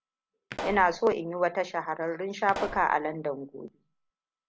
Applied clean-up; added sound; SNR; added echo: none; Explosion; 13 dB; none.